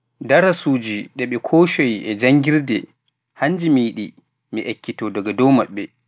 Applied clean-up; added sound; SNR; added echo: none; none; none; none.